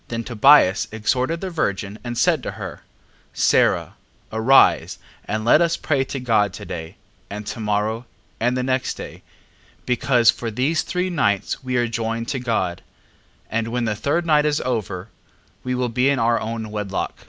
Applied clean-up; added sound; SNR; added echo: none; none; none; none.